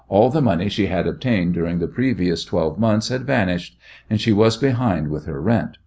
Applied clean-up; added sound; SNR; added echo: none; none; none; none.